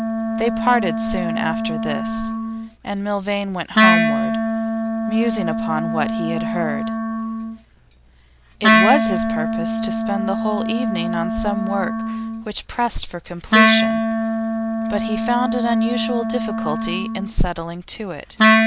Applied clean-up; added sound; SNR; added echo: none; Wind instrument, woodwind instrument; -4 dB; none.